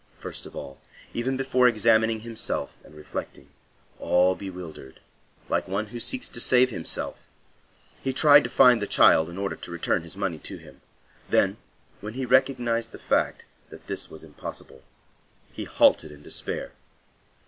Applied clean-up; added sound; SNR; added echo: none; none; none; none.